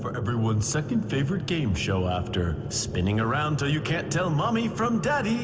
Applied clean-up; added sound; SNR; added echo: none; none; none; none.